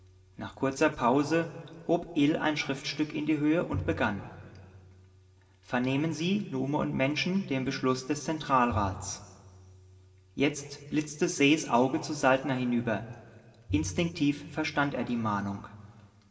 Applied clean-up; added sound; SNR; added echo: none; Bowed string instrument; 17 dB; reverberation time 1.6 s.